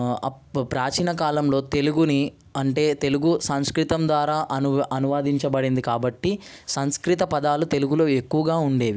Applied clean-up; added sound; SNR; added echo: none; none; none; none.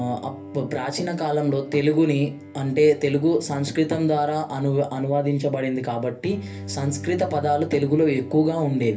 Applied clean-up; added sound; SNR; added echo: none; Bowed string instrument; 16 dB; reverberation time 0.3 s.